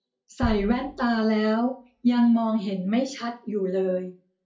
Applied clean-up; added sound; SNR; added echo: none; Bass drum; 15 dB; reverberation time 0.3 s.